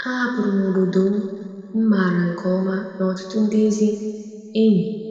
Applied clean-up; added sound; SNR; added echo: none; none; none; reverberation time 2.1 s.